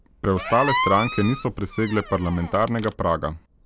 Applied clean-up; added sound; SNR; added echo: none; Squeak; 5 dB; none.